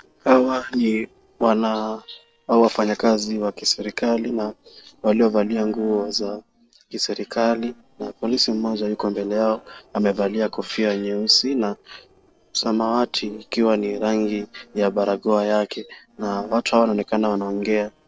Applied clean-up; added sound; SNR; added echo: neural separator model SepFormer DNS4.